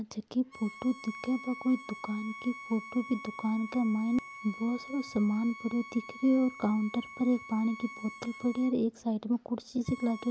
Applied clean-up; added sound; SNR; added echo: none; Bowed string instrument; 15 dB; none.